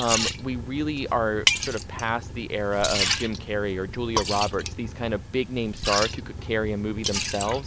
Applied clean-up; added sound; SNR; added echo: none; Liquid; 2 dB; none.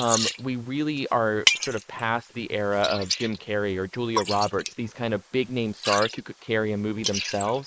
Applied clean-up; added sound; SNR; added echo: neural mask model Resemble Enhance denoiser.